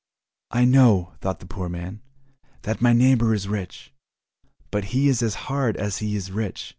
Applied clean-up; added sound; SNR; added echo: none; none; none; none.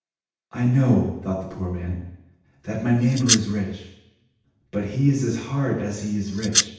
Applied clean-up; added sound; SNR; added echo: none; Domestic sounds, home sounds; 0 dB; reverberation time 0.9 s.